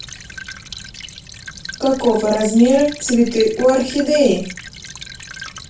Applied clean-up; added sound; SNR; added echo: none; Stream / Trickle, dribble; 15 dB; reverberation time 0.3 s.